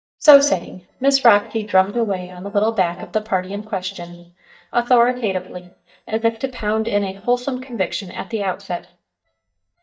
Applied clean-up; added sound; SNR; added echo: neural mask model DeepFilterNet 3.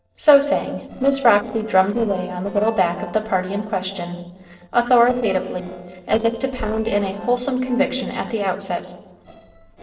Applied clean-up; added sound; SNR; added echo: neural separator model SepFormer DNS4.